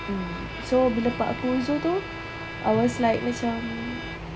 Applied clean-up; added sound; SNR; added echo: none; Bowed string instrument; 12 dB; none.